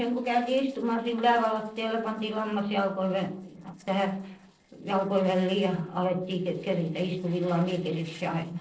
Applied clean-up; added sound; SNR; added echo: neural separator model SepFormer DNS4.